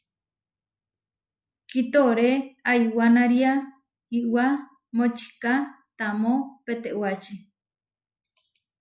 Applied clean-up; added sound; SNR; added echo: none; none; none; none.